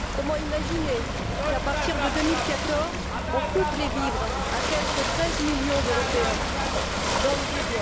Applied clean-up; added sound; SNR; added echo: none; Ocean / Boat, Water vehicle; -3 dB; none.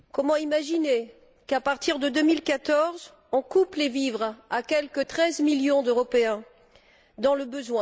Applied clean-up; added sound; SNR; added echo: none; none; none; none.